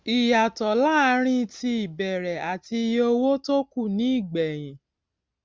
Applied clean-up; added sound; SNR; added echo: none; none; none; none.